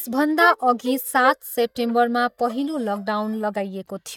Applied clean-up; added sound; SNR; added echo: neural mask model DeepFilterNet 3.